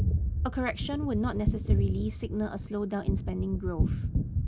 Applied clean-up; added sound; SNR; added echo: none; Gunshot, gunfire; -4 dB; none.